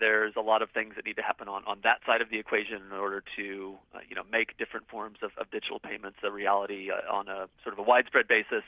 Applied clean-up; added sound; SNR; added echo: none; none; none; none.